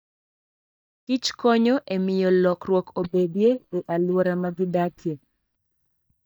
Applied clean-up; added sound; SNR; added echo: neural mask model DeepFilterNet 3.